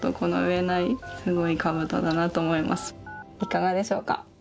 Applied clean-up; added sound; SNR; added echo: none; Telephone; 17 dB; none.